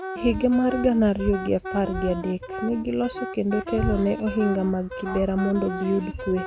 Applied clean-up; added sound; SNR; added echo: none; Wind instrument, woodwind instrument; 10 dB; none.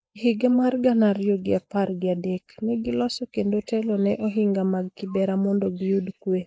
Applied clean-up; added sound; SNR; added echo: neural mask model Resemble Enhance denoiser.